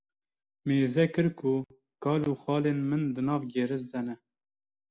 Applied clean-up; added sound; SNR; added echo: none; none; none; none.